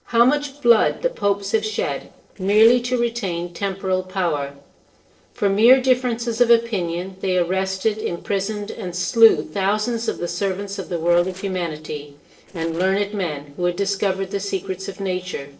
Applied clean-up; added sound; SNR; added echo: neural separator model SepFormer DNS4.